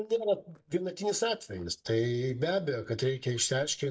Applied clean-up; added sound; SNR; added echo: neural mask model DeepFilterNet 3.